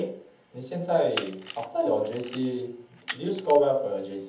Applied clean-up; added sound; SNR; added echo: none; Camera; 13 dB; reverberation time 0.7 s.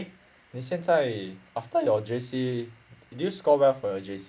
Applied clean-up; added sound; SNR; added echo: none; none; none; none.